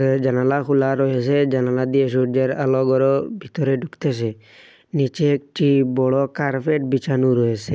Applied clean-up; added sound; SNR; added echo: none; none; none; none.